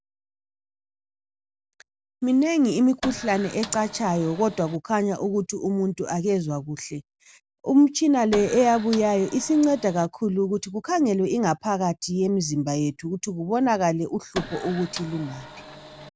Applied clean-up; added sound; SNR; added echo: none; Printer; 13 dB; none.